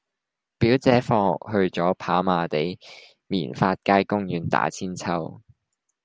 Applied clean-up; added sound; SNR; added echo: none; none; none; none.